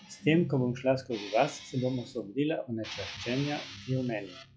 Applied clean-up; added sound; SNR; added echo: classical method log-MMSE.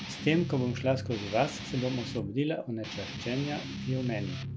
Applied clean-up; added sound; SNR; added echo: none; Guitar; 7 dB; none.